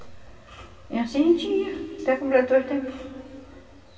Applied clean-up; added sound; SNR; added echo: none; none; none; reverberation time 2.4 s.